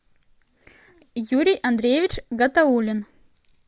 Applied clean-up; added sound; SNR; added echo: none; none; none; none.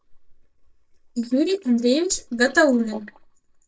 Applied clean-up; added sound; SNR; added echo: neural mask model DeepFilterNet 3.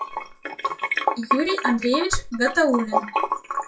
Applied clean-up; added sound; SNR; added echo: classical method WPE with log-MMSE.